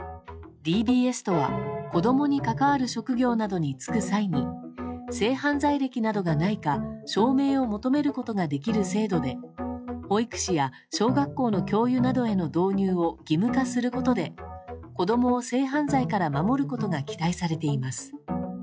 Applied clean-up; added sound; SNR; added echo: classical method log-MMSE.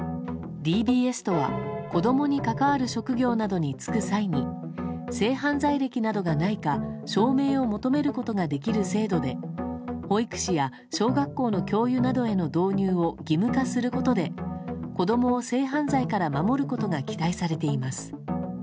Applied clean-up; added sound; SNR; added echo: none; Piano; 12 dB; none.